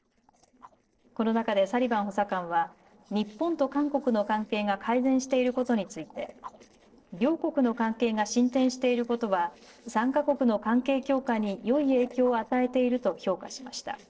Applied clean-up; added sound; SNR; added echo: neural separator model SepFormer DNS4.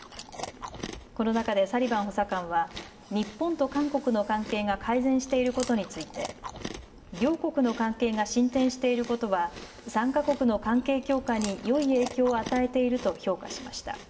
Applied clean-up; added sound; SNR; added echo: none; Chewing, mastication; 15 dB; reverberation time 2.4 s.